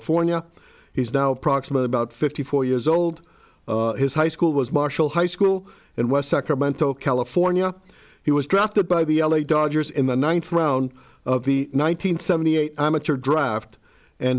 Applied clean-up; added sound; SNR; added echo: none; none; none; none.